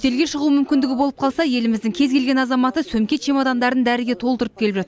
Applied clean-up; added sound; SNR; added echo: none; none; none; none.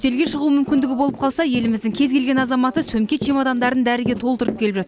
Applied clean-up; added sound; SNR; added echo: none; Run; 13 dB; none.